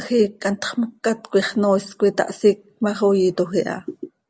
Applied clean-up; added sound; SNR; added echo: none; none; none; none.